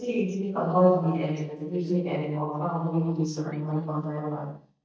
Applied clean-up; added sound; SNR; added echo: neural mask model DeepFilterNet 3.